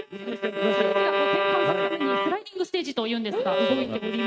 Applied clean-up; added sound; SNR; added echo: neural mask model RNNoise.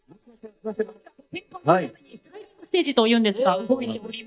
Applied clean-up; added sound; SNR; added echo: neural mask model DeepFilterNet 3.